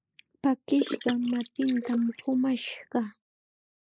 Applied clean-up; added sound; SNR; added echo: neural mask model Resemble Enhance denoiser.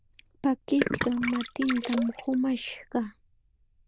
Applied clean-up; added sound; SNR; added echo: neural diffusion model UNIVERSE++.